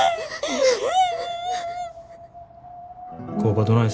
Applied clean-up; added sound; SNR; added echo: none; Wind; 18 dB; none.